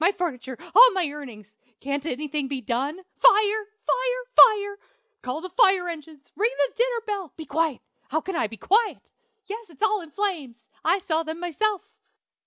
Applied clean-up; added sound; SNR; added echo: none; none; none; none.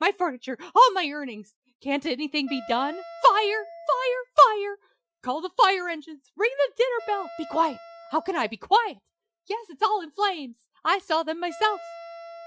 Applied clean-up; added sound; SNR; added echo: classical method Wiener filter.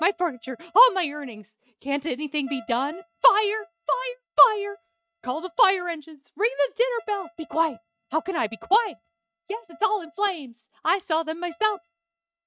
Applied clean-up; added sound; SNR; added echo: neural mask model RNNoise.